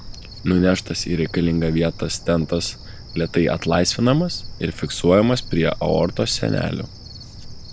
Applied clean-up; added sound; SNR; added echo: none; Cricket; 14 dB; none.